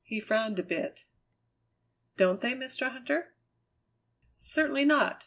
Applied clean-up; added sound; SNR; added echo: none; none; none; none.